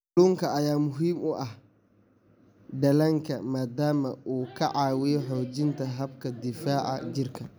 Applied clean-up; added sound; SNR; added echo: none; none; none; none.